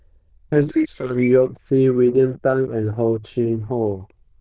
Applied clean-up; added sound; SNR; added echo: neural diffusion model UNIVERSE++.